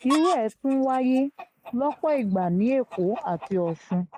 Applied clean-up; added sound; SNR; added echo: neural mask model Resemble Enhance denoiser.